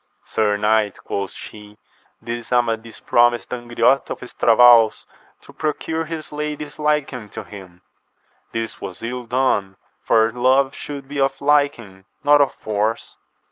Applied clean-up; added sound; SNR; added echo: none; none; none; none.